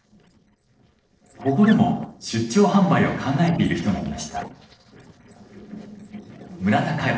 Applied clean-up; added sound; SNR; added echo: neural separator model SepFormer DNS4.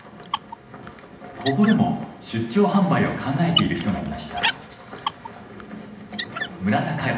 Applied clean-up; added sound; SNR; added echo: none; Squeak; 4 dB; reverberation time 0.8 s.